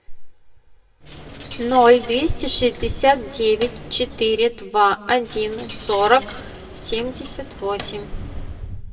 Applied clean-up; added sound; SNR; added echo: none; Coin (dropping); 15 dB; reverberation time 1.6 s.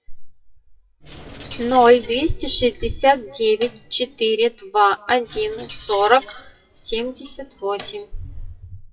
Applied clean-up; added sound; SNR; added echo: classical method WPE with log-MMSE.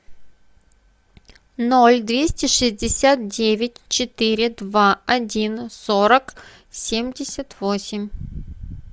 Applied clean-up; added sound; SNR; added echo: none; none; none; none.